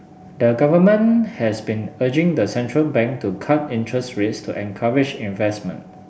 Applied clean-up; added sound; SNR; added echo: none; none; none; none.